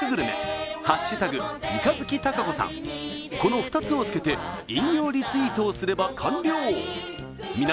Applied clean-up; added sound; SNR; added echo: none; none; none; none.